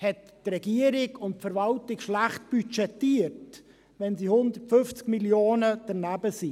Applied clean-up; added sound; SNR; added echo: none; none; none; none.